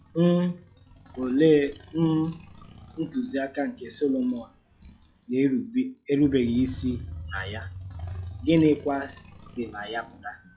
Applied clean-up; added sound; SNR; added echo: classical method log-MMSE.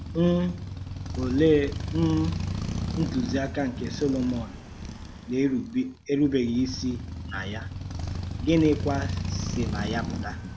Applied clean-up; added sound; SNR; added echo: none; Motorcycle; 5 dB; none.